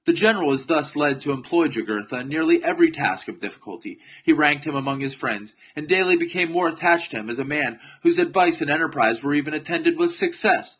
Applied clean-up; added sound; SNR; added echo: none; none; none; none.